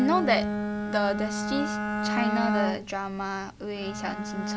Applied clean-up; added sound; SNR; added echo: none; Bowed string instrument; 1 dB; none.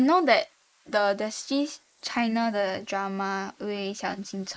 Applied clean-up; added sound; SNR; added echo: neural mask model Resemble Enhance denoiser.